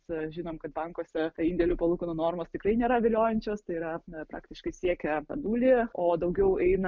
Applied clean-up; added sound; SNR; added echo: none; none; none; none.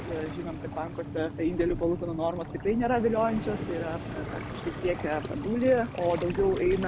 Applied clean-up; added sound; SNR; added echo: none; Waves, surf; 8 dB; none.